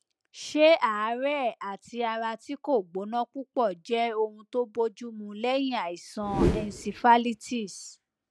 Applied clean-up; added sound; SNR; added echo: none; Whoosh, swoosh, swish; 3 dB; none.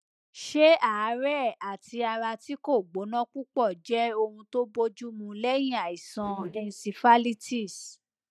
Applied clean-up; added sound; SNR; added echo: neural mask model DeepFilterNet 3.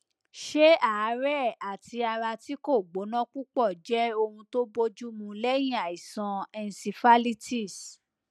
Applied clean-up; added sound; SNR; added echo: none; none; none; none.